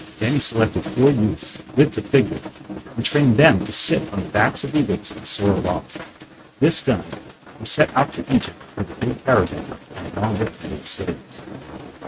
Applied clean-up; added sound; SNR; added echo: neural mask model RNNoise.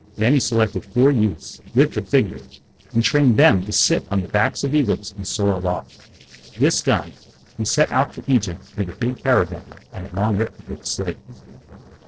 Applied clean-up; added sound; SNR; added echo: neural separator model SepFormer DNS4.